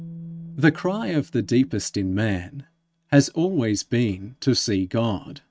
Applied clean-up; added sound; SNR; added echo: neural mask model RNNoise.